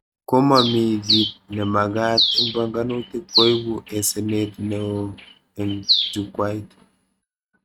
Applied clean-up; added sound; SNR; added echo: neural mask model RNNoise.